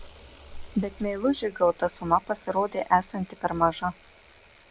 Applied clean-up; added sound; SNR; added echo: none; Bicycle; 15 dB; none.